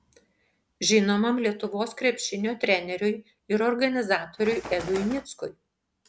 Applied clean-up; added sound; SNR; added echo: none; Bird; 12 dB; none.